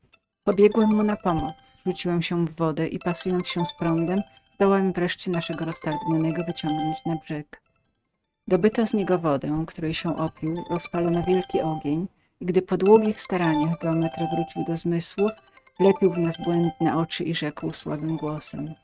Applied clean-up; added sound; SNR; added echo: neural mask model RNNoise.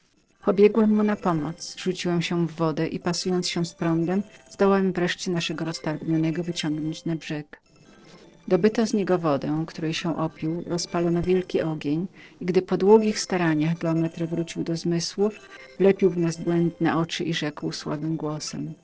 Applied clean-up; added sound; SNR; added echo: neural separator model SepFormer DNS4.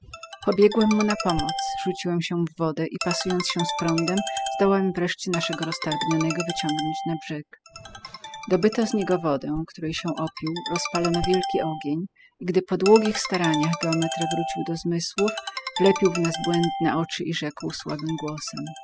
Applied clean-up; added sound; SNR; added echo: classical method spectral subtraction.